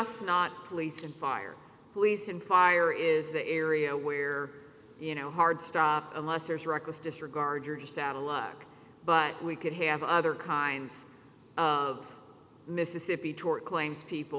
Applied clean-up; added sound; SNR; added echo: none; none; none; none.